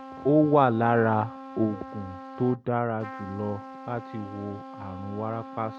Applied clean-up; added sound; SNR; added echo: none; Trumpet; 14 dB; none.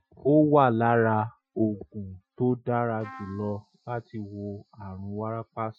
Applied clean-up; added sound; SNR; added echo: classical method Wiener filter.